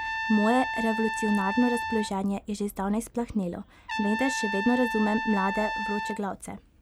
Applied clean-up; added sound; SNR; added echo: none; Trumpet; 5 dB; none.